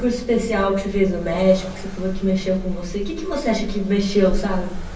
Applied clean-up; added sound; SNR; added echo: none; Accelerating, revving, vroom; 9 dB; reverberation time 0.9 s.